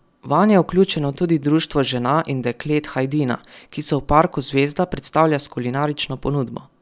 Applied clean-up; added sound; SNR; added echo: none; none; none; none.